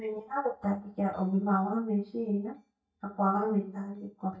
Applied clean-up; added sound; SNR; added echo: neural mask model DeepFilterNet 3.